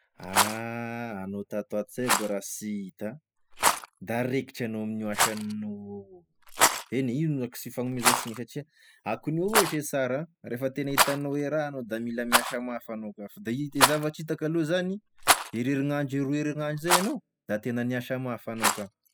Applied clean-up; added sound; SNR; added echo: classical method spectral subtraction.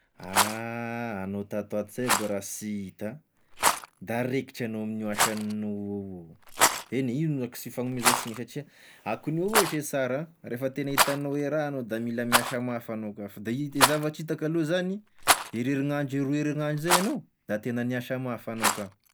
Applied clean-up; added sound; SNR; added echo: none; Rattle; 1 dB; none.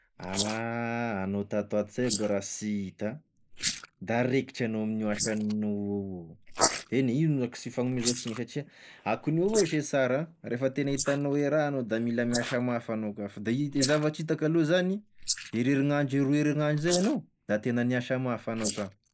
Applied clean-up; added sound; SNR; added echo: neural mask model Resemble Enhance denoiser.